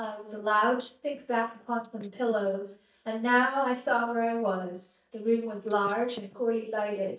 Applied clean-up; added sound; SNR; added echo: neural mask model DeepFilterNet 3.